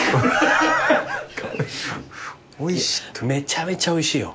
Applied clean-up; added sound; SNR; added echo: none; none; none; none.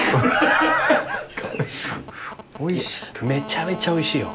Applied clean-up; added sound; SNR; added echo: none; Telephone; 16 dB; none.